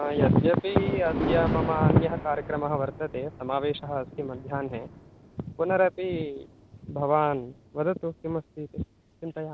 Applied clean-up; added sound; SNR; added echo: none; Thunder; 9 dB; none.